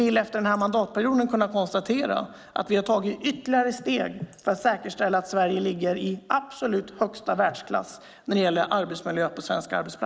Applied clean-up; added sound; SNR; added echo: neural mask model Resemble Enhance denoiser.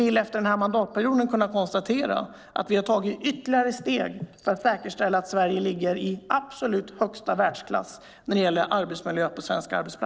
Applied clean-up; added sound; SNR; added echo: neural separator model SepFormer DNS4.